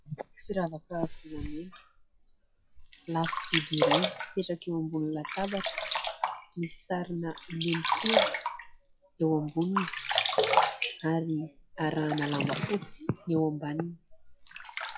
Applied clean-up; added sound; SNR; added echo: classical method log-MMSE.